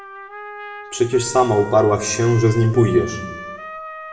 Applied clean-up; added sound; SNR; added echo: none; Trumpet; 14 dB; reverberation time 1.0 s.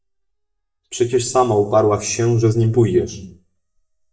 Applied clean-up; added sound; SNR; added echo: neural mask model DeepFilterNet 3.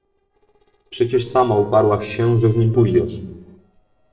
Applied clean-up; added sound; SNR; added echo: neural separator model SepFormer DNS4.